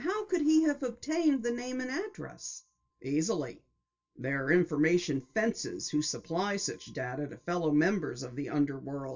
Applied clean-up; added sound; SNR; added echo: neural separator model SepFormer DNS4.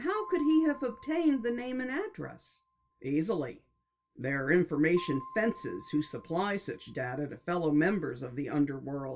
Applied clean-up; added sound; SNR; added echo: none; Piano; 20 dB; reverberation time 0.1 s.